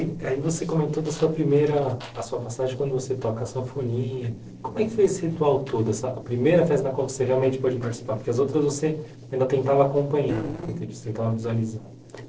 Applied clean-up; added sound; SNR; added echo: neural separator model SepFormer DNS4.